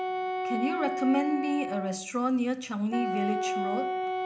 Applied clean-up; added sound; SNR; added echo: none; Wind instrument, woodwind instrument; 2 dB; reverberation time 0.4 s.